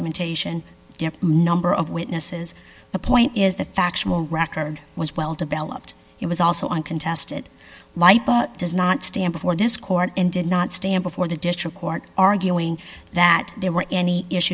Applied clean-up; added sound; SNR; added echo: none; none; none; none.